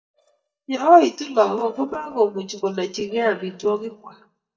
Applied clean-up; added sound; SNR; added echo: neural mask model DeepFilterNet 3.